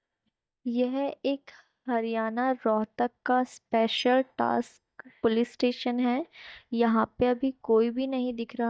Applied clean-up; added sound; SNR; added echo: neural mask model DeepFilterNet 3.